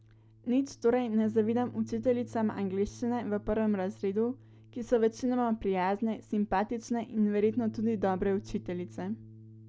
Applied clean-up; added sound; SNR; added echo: none; Bass guitar; 19 dB; none.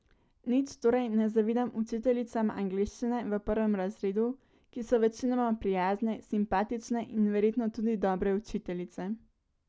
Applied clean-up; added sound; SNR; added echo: none; none; none; none.